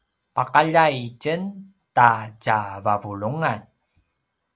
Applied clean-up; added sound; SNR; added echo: none; none; none; none.